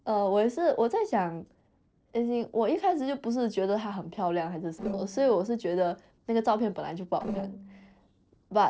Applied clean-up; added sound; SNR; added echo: neural separator model SepFormer DNS4.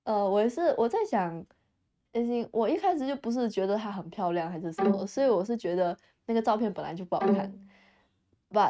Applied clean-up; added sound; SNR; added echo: neural mask model RNNoise.